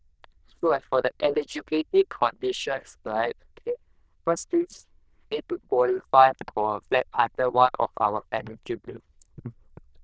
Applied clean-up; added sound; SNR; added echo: neural diffusion model UNIVERSE++.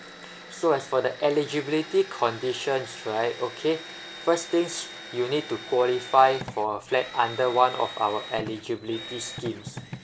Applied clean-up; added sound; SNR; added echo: none; Drill; 14 dB; none.